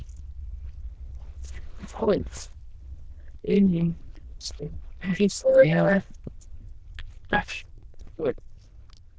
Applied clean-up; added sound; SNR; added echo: neural diffusion model UNIVERSE++.